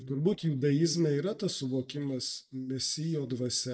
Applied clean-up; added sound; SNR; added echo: neural mask model DeepFilterNet 3.